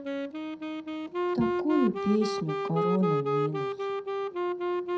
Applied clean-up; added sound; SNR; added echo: none; Wind instrument, woodwind instrument; -1 dB; reverberation time 0.3 s.